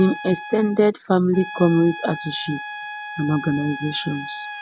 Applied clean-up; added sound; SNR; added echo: none; Trumpet; 13 dB; none.